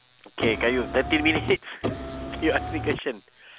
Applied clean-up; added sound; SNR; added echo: none; Car; 4 dB; none.